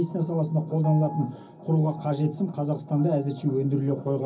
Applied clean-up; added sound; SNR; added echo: none; Piano; 19 dB; reverberation time 0.4 s.